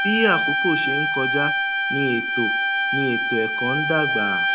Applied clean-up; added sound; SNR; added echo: none; Bowed string instrument; -4 dB; none.